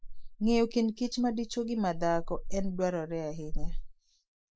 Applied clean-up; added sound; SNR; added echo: neural mask model Resemble Enhance denoiser.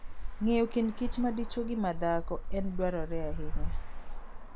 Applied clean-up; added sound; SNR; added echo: none; Traffic noise, roadway noise; 0 dB; none.